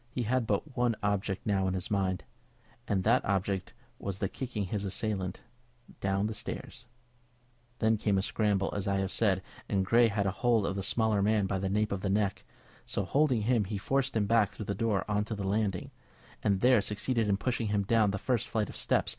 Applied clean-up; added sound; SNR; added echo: none; none; none; none.